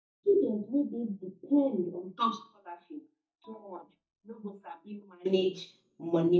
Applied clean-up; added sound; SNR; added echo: neural mask model DeepFilterNet 3.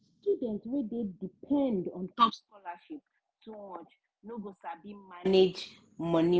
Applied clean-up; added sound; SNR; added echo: none; none; none; none.